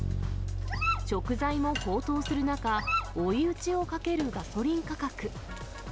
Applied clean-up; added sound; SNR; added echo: none; Bass guitar + Dog; 4 dB; none.